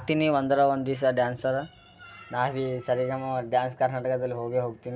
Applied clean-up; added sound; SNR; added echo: none; none; none; none.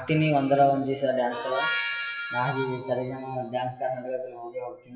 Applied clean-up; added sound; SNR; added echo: classical method WPE with log-MMSE.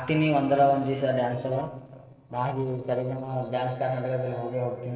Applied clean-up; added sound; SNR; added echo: neural separator model SepFormer DNS4.